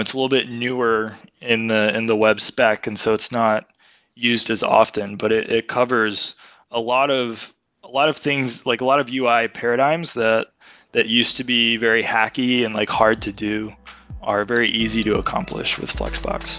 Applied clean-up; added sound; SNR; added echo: none; none; none; none.